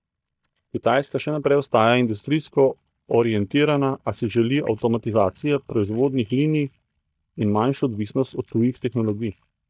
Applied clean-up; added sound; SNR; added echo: neural mask model DeepFilterNet 3.